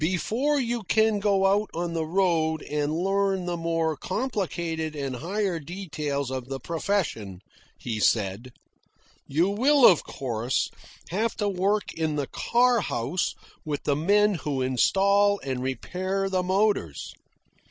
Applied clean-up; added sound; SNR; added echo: none; none; none; none.